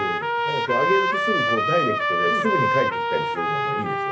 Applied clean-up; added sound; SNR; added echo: none; Trumpet; -4 dB; reverberation time 0.3 s.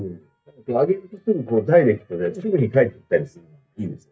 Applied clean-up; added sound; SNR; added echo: neural mask model DeepFilterNet 3.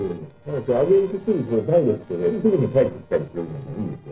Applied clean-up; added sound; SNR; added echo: neural separator model SepFormer DNS4.